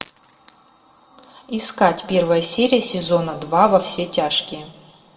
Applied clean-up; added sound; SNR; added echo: none; none; none; reverberation time 1.2 s.